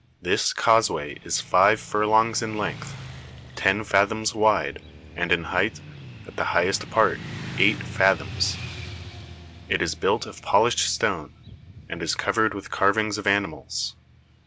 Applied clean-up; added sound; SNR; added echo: none; Motorcycle / Traffic noise, roadway noise; 15 dB; none.